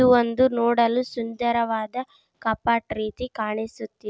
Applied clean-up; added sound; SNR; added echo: none; none; none; none.